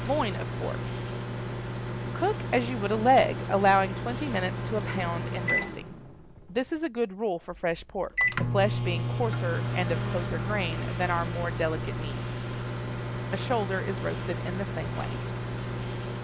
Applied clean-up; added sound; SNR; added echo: none; Microwave oven; 1 dB; none.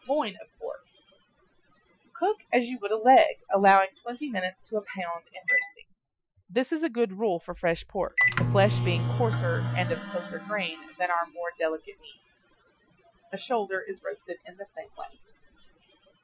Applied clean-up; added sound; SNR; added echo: classical method Wiener filter.